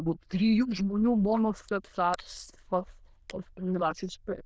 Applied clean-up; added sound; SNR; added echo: neural diffusion model UNIVERSE++.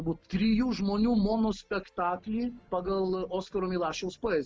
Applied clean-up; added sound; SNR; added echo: none; none; none; none.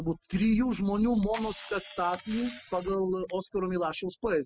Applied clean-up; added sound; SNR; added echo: classical method spectral subtraction.